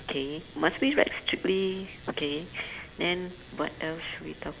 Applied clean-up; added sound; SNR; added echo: none; Fire; 20 dB; none.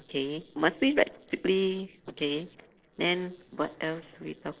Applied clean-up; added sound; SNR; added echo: neural separator model SepFormer DNS4.